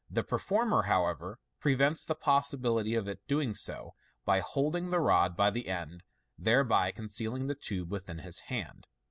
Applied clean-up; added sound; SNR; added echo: none; none; none; none.